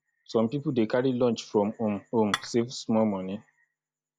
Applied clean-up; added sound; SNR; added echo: none; Dishes, pots, and pans / Chink, clink; 6 dB; none.